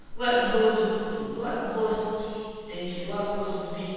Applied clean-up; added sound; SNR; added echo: none; Computer keyboard; 11 dB; reverberation time 2.1 s.